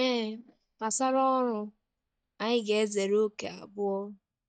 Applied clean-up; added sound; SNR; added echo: neural mask model DeepFilterNet 3.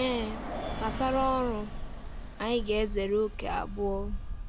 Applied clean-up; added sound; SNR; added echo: none; Bus; 5 dB; none.